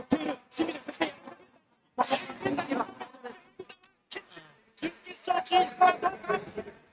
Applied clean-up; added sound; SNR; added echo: neural mask model RNNoise.